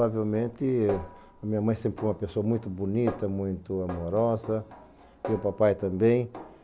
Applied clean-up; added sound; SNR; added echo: none; Snare drum; 15 dB; none.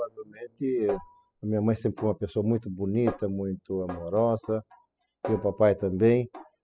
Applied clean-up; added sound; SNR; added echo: classical method spectral subtraction.